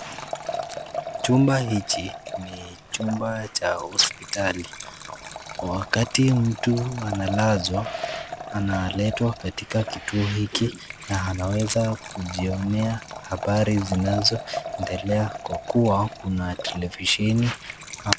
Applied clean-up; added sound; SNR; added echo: none; Liquid; 10 dB; none.